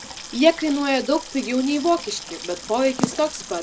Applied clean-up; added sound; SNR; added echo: none; Sink (filling or washing) / Water tap, faucet; 14 dB; none.